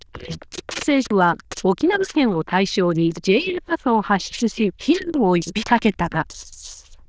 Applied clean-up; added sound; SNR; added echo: neural diffusion model UNIVERSE++.